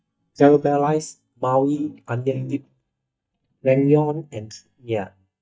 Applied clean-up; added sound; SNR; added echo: neural mask model DeepFilterNet 3.